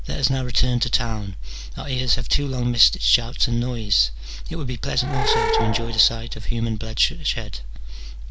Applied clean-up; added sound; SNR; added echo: none; Animal / Brass instrument; 7 dB; none.